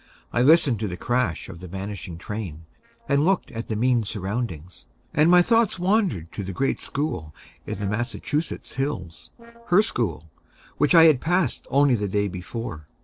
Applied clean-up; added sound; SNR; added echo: neural separator model SepFormer DNS4.